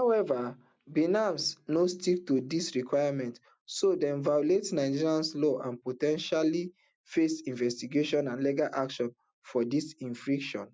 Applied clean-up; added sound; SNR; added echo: none; none; none; none.